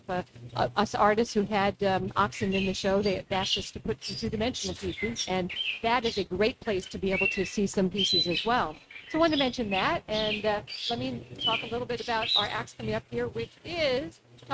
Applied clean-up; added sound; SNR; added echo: neural mask model RNNoise.